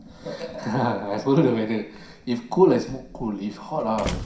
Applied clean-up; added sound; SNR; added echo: none; Slam; 16 dB; reverberation time 0.5 s.